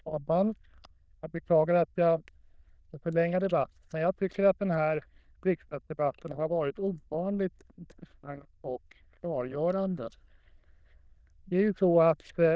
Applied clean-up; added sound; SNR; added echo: neural diffusion model UNIVERSE++.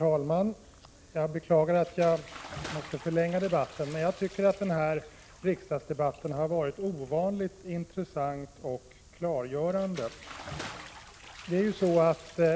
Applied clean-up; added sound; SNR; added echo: none; Bathtub (filling or washing) / Splash, splatter; 19 dB; none.